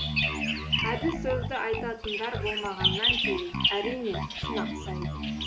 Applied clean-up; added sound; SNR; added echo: none; Bass guitar + Bird vocalization, bird call, bird song; -4 dB; none.